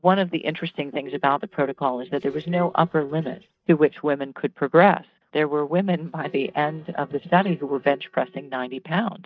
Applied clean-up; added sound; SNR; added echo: neural mask model DeepFilterNet 3.